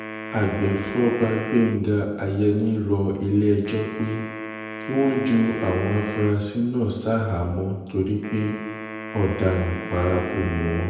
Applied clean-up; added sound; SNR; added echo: none; Wind instrument, woodwind instrument; 11 dB; reverberation time 1.0 s.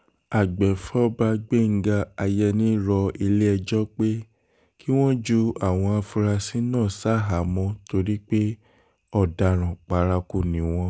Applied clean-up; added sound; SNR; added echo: none; none; none; none.